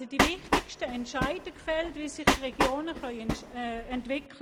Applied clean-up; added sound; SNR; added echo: none; Train; -3 dB; none.